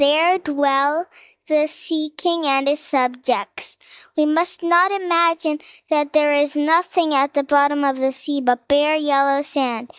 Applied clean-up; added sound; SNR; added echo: neural mask model DeepFilterNet 3.